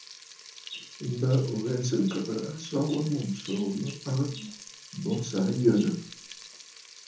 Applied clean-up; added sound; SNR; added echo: none; Frying (food); 17 dB; reverberation time 0.6 s.